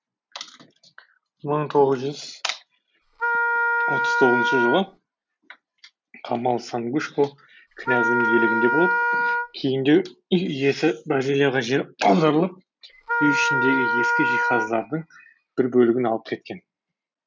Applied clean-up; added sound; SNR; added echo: none; Wind instrument, woodwind instrument; -2 dB; none.